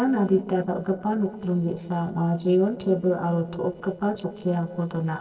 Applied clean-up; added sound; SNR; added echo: neural separator model SepFormer DNS4.